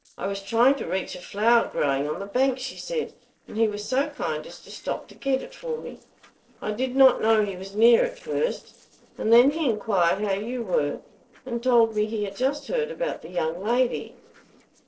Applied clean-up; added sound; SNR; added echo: neural separator model SepFormer DNS4.